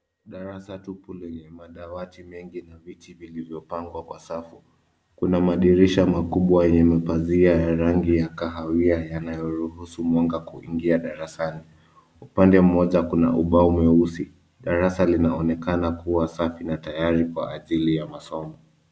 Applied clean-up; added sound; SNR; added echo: none; none; none; none.